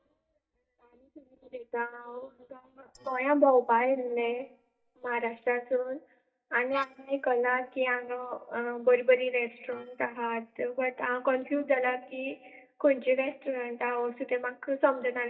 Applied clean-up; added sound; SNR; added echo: neural mask model DeepFilterNet 3.